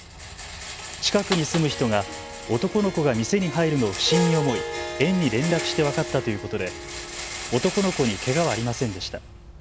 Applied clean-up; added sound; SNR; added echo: none; Rattle + Harp; 7 dB; none.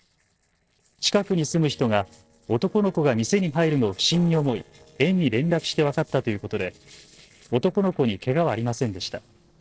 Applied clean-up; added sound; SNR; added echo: neural separator model SepFormer DNS4.